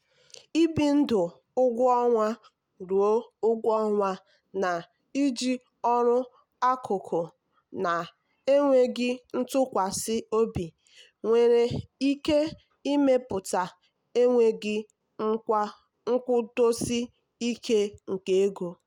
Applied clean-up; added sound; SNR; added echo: none; none; none; none.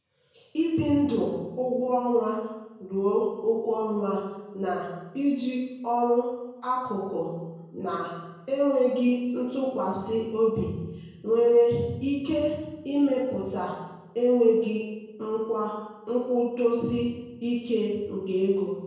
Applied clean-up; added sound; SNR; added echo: none; none; none; reverberation time 1.0 s.